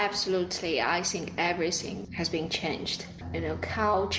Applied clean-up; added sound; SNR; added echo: none; none; none; none.